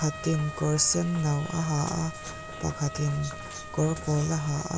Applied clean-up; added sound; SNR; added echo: none; Trumpet; 14 dB; none.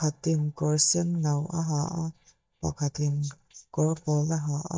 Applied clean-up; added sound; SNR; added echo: neural mask model DeepFilterNet 3.